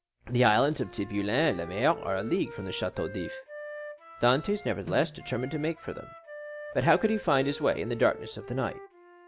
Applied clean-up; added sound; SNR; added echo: none; Snare drum + Wind instrument, woodwind instrument; 14 dB; none.